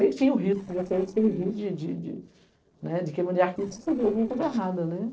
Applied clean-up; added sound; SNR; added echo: neural separator model SepFormer DNS4.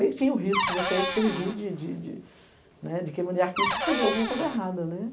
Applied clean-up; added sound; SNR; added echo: none; Cupboard open or close / Door; 0 dB; none.